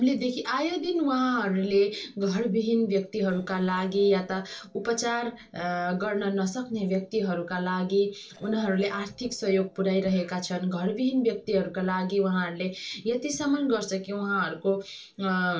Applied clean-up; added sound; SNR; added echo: neural separator model SepFormer DNS4.